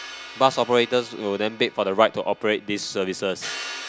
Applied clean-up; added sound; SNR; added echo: none; Crash cymbal; 15 dB; none.